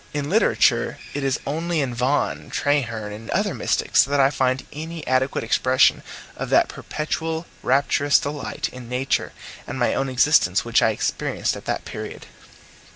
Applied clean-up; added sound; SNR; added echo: none; none; none; none.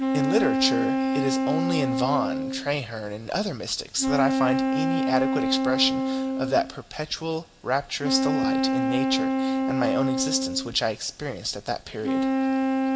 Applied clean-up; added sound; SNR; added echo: none; Wind instrument, woodwind instrument; -3 dB; reverberation time 0.7 s.